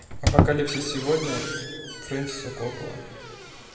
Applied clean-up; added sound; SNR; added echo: none; Squeak; -1 dB; reverberation time 2.2 s.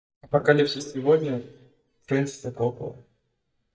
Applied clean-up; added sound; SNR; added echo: neural mask model DeepFilterNet 3.